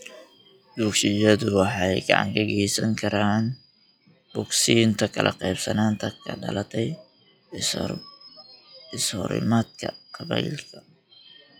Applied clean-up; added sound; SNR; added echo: classical method log-MMSE.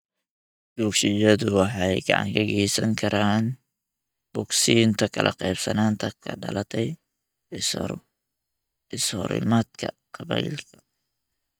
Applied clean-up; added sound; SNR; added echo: neural mask model DeepFilterNet 3.